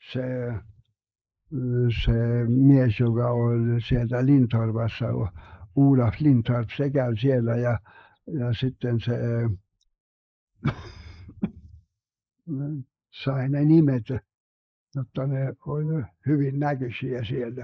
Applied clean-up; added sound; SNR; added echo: neural mask model Resemble Enhance denoiser.